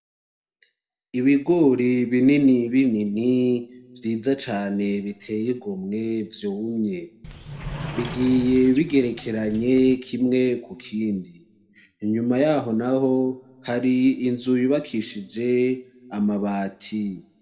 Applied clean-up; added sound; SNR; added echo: none; Sliding door; 12 dB; reverberation time 0.9 s.